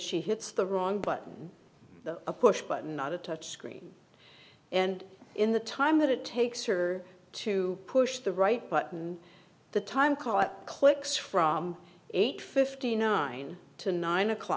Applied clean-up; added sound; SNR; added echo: none; Fireworks; 19 dB; none.